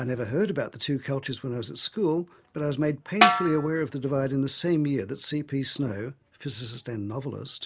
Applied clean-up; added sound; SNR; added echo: none; Snare drum; -4 dB; none.